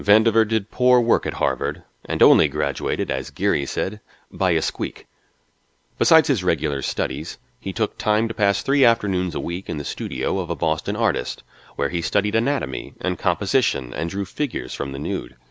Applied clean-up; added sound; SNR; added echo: none; none; none; none.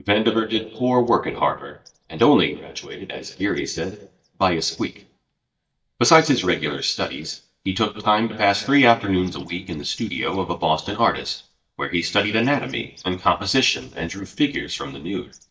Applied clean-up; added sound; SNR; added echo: neural mask model DeepFilterNet 3.